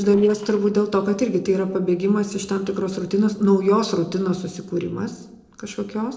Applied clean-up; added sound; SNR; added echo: neural separator model SepFormer DNS4.